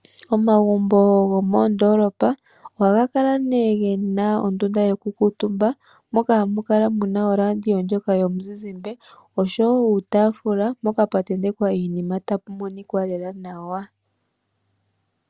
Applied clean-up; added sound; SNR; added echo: none; none; none; none.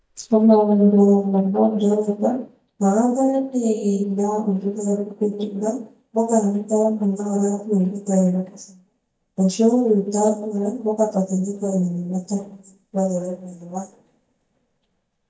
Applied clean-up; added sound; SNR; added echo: neural mask model DeepFilterNet 3.